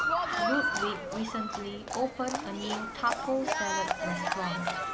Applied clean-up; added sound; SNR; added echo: none; Livestock, farm animals, working animals; -2 dB; none.